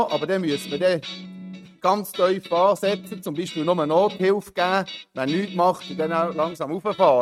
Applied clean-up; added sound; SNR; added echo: neural mask model RNNoise.